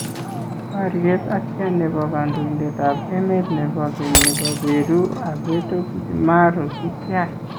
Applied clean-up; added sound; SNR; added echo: none; Shatter + Ocean; 4 dB; none.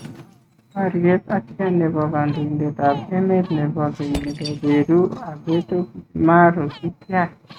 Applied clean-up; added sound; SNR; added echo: neural mask model RNNoise.